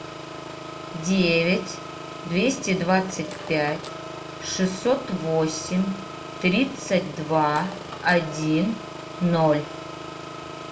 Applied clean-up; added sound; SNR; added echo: none; Engine; 11 dB; reverberation time 0.5 s.